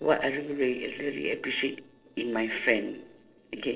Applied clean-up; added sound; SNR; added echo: neural separator model SepFormer DNS4.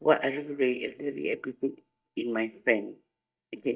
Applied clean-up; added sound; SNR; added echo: neural mask model DeepFilterNet 3.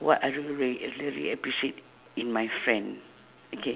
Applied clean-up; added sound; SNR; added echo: none; none; none; none.